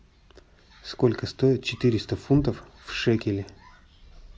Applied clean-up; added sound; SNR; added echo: none; none; none; none.